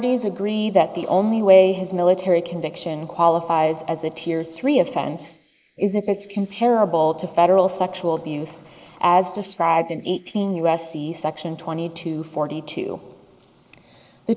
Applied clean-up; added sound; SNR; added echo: neural mask model Resemble Enhance denoiser.